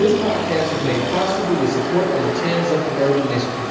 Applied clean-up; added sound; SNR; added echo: none; Motor vehicle (road); 4 dB; reverberation time 1.1 s.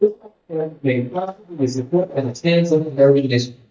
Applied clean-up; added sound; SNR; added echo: neural mask model DeepFilterNet 3.